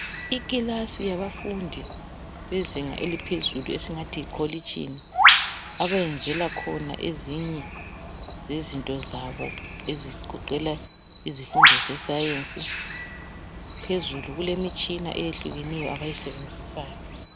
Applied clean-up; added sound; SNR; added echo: none; Bird; -4 dB; none.